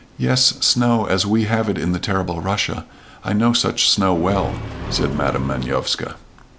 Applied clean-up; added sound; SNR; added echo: none; Accelerating, revving, vroom; 7 dB; none.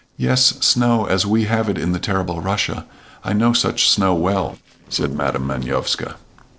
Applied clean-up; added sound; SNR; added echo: neural separator model SepFormer DNS4.